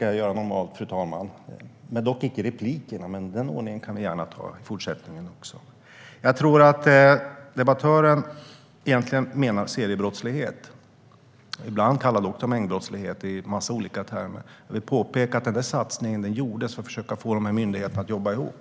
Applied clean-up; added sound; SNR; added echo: none; none; none; none.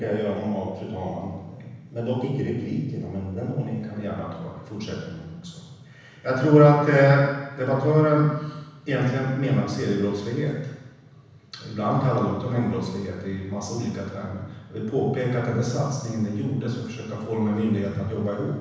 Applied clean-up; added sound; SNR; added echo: none; none; none; reverberation time 1.1 s.